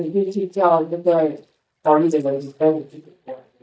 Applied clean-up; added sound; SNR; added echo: neural mask model DeepFilterNet 3.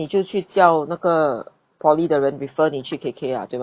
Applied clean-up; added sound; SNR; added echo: none; none; none; none.